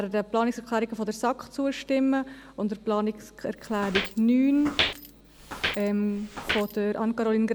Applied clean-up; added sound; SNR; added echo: none; Walk, footsteps; 6 dB; none.